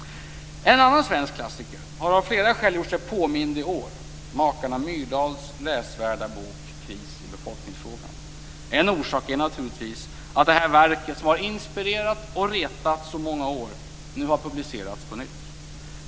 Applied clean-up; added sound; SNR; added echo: none; none; none; none.